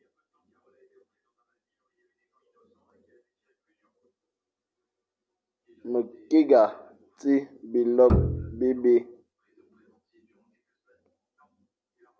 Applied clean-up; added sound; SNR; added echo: none; Bowed string instrument; -1 dB; none.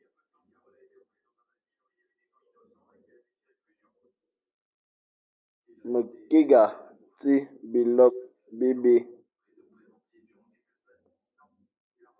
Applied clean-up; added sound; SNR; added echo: neural mask model Resemble Enhance denoiser.